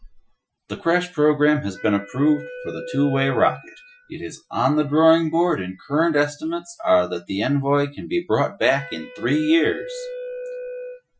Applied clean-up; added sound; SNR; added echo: classical method Wiener filter.